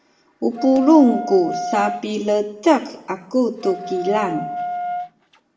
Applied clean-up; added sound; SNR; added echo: none; Wind instrument, woodwind instrument; 9 dB; reverberation time 0.7 s.